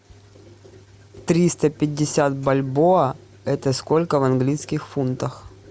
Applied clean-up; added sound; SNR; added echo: none; none; none; none.